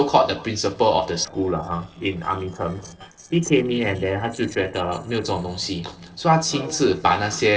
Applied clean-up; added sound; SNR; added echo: neural separator model SepFormer DNS4.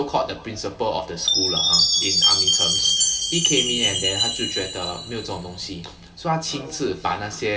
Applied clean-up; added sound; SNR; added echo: none; Chime; -4 dB; reverberation time 2.7 s.